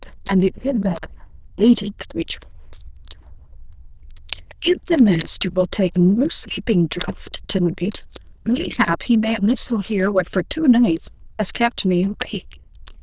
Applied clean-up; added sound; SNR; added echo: neural diffusion model UNIVERSE++.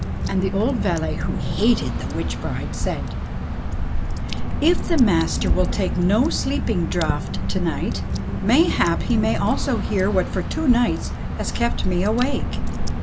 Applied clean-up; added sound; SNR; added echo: none; Drip / Water; 0 dB; none.